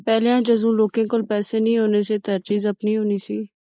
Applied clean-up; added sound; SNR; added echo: neural mask model Resemble Enhance denoiser.